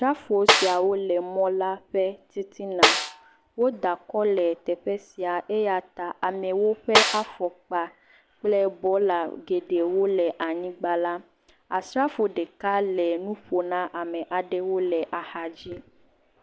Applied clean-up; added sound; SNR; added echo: none; Snare drum; -1 dB; none.